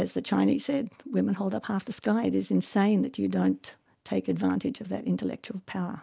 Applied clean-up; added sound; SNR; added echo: none; none; none; none.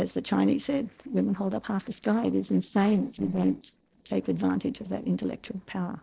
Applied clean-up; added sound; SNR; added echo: neural separator model SepFormer DNS4.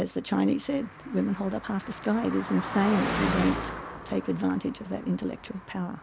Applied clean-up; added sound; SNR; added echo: none; Car passing by; 7 dB; none.